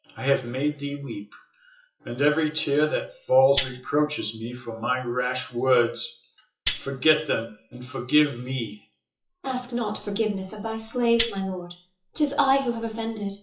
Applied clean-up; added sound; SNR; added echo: classical method WPE with log-MMSE.